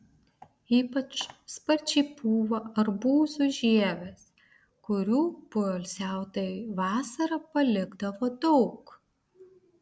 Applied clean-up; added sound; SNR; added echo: none; none; none; none.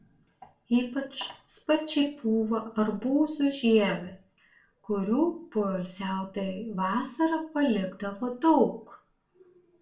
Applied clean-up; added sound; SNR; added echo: none; none; none; reverberation time 0.3 s.